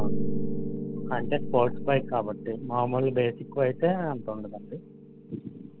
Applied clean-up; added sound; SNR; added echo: none; Piano; 1 dB; none.